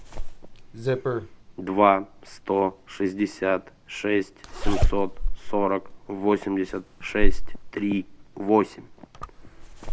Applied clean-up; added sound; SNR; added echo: none; Zipper (clothing); -1 dB; none.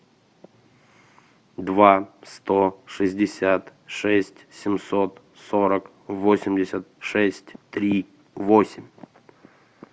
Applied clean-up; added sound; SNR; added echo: none; none; none; none.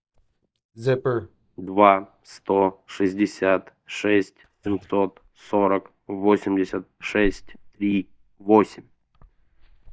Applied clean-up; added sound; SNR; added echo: neural mask model DeepFilterNet 3.